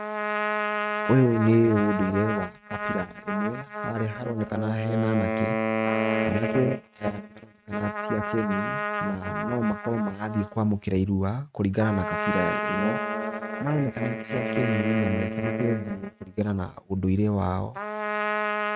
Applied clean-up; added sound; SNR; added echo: neural mask model RNNoise.